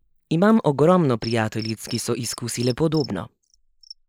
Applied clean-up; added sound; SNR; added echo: neural mask model Resemble Enhance denoiser.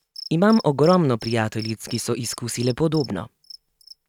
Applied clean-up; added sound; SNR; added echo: neural mask model RNNoise.